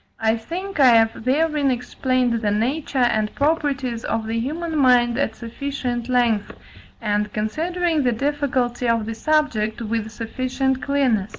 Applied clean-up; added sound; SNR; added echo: none; none; none; none.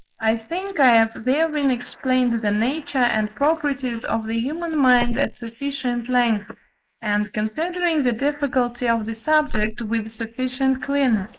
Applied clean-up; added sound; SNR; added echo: neural mask model Resemble Enhance denoiser.